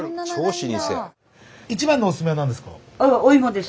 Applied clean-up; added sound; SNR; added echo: none; none; none; none.